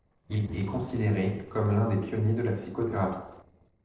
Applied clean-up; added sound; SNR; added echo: neural separator model SepFormer DNS4.